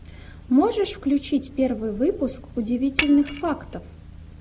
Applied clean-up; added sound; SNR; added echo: none; Shatter; 4 dB; none.